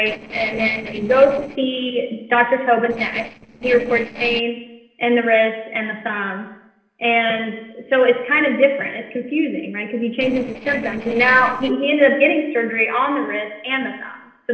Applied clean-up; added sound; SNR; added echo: neural separator model SepFormer DNS4.